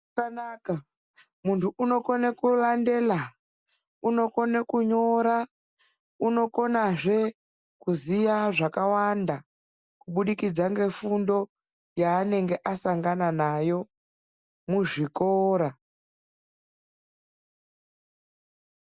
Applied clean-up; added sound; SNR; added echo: none; none; none; none.